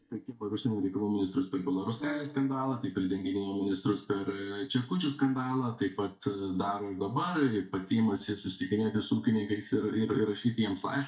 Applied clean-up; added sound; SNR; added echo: neural mask model DeepFilterNet 3.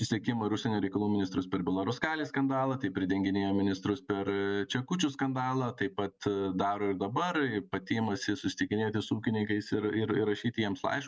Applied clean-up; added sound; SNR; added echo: none; none; none; none.